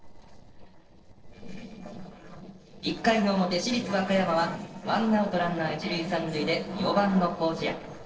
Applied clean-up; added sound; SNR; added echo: neural separator model SepFormer DNS4.